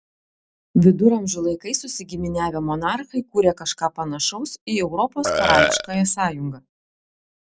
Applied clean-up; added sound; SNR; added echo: none; Burping, eructation; -3 dB; none.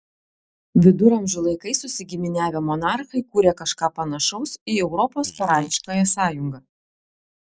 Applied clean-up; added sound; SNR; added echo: neural mask model Resemble Enhance denoiser.